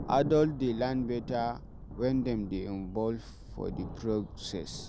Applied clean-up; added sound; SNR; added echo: none; Thunder; 11 dB; none.